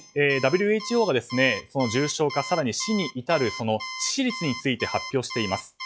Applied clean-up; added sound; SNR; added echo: classical method log-MMSE.